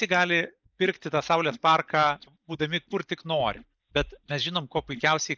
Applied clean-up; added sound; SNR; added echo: neural mask model DeepFilterNet 3.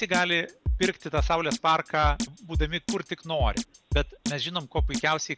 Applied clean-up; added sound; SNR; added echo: none; Drum kit; 2 dB; none.